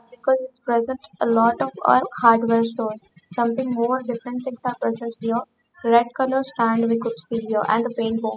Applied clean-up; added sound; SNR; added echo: classical method spectral subtraction.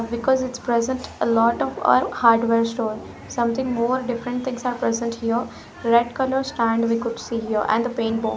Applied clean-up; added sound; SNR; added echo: none; none; none; none.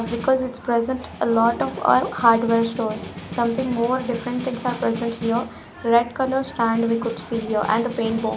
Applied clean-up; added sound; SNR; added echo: none; Snare drum; 15 dB; none.